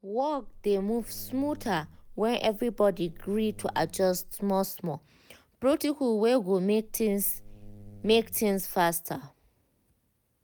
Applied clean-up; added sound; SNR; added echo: none; Buzz; 17 dB; none.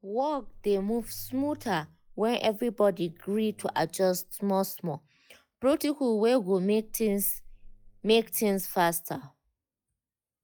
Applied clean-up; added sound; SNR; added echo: classical method log-MMSE.